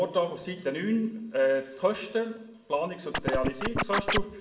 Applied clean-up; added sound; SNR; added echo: none; Scratching (performance technique); -1 dB; reverberation time 0.7 s.